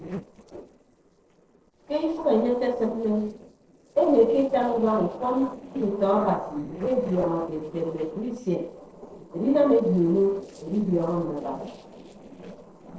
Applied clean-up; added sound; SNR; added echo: neural separator model SepFormer DNS4.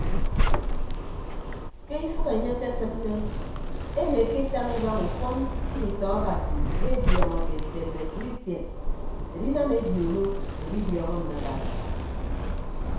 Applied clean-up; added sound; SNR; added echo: none; Zipper (clothing); -4 dB; reverberation time 0.7 s.